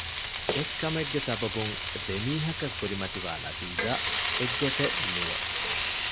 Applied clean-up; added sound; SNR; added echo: none; Frying (food); -2 dB; none.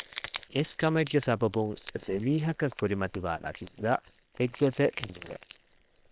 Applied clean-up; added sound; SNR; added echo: neural separator model SepFormer WHAM!.